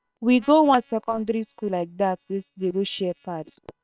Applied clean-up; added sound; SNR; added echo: neural separator model SepFormer WHAM!.